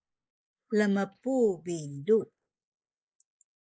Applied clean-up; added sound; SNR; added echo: neural mask model Resemble Enhance denoiser.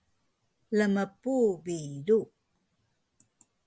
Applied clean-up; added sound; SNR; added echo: none; none; none; none.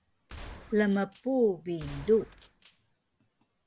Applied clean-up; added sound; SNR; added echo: none; Gunshot, gunfire; 17 dB; none.